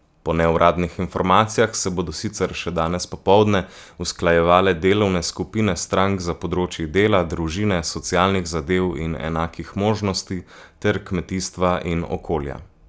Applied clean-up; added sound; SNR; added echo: none; none; none; none.